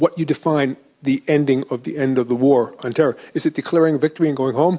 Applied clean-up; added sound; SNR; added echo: none; none; none; none.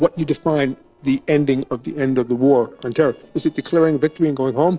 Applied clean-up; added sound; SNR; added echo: neural separator model SepFormer DNS4.